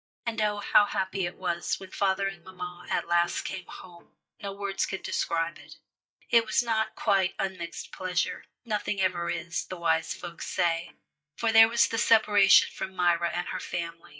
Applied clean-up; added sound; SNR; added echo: neural mask model DeepFilterNet 3.